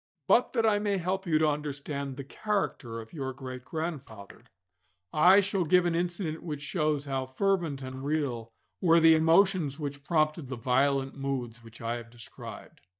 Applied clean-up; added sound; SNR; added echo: neural mask model DeepFilterNet 3.